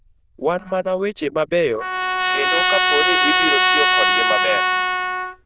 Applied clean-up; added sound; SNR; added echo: neural diffusion model UNIVERSE++.